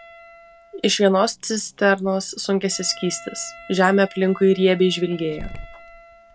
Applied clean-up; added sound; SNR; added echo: none; Wind instrument, woodwind instrument + Growling; 20 dB; none.